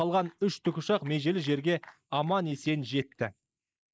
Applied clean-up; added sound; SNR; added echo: neural mask model Resemble Enhance denoiser.